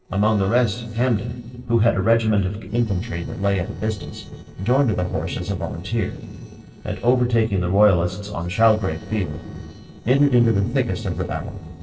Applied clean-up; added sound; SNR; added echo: neural separator model SepFormer DNS4.